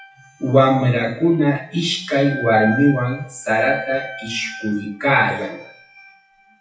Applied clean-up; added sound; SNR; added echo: classical method WPE with log-MMSE.